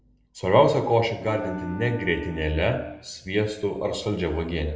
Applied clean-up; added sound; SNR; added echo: none; Wind instrument, woodwind instrument; 14 dB; reverberation time 0.7 s.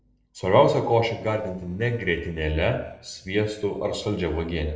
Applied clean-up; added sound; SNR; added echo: neural separator model SepFormer DNS4.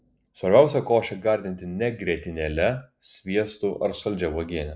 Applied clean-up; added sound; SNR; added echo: none; none; none; none.